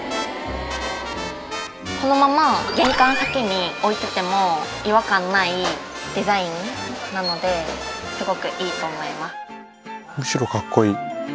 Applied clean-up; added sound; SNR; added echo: none; none; none; none.